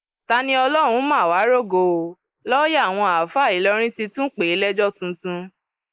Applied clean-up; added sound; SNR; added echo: neural mask model Resemble Enhance denoiser.